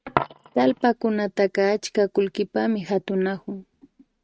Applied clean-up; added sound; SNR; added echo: neural mask model RNNoise.